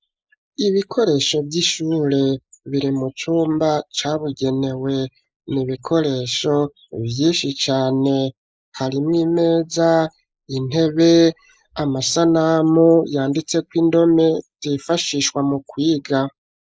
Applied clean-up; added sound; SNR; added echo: neural mask model Resemble Enhance denoiser.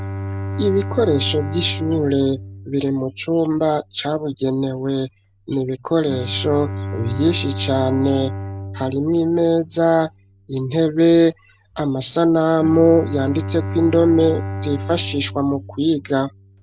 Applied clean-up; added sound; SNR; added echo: none; Bowed string instrument; 10 dB; none.